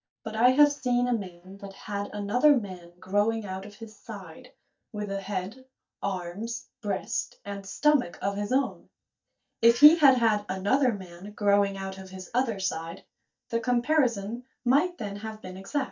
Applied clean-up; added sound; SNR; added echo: neural mask model DeepFilterNet 3.